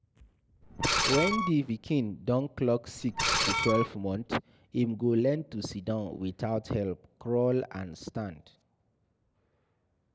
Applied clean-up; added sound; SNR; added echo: none; Screech; 0 dB; none.